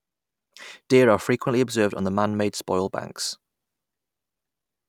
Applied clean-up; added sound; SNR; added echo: none; none; none; none.